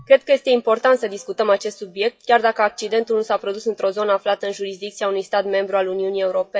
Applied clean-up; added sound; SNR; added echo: classical method WPE with log-MMSE.